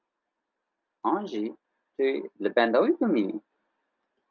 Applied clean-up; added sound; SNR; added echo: none; none; none; none.